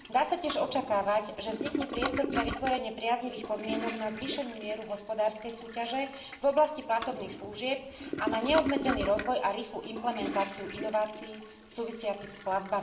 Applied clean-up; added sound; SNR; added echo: none; Toilet flush; 7 dB; reverberation time 1.9 s.